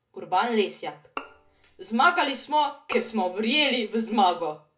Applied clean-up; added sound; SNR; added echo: none; Bowed string instrument; 19 dB; reverberation time 0.2 s.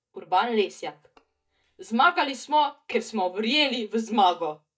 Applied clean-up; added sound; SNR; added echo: neural mask model DeepFilterNet 3.